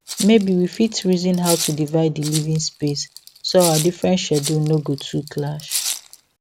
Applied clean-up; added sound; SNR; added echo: none; Rattle (instrument); 10 dB; none.